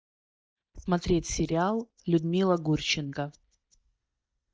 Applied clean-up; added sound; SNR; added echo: neural mask model DeepFilterNet 3.